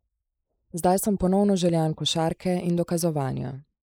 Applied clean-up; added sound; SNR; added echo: neural mask model Resemble Enhance denoiser.